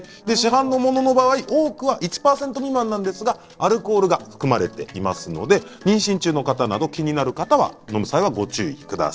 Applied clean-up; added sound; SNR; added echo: neural separator model SepFormer DNS4.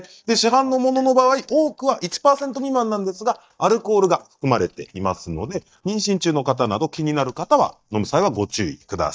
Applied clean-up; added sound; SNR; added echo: neural mask model DeepFilterNet 3.